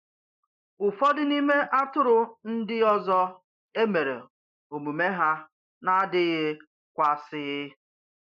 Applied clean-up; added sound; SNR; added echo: neural mask model Resemble Enhance denoiser.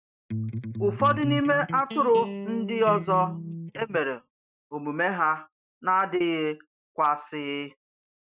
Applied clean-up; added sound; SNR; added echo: neural mask model RNNoise.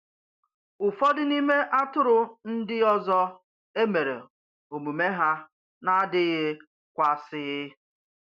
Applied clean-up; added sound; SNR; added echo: none; none; none; none.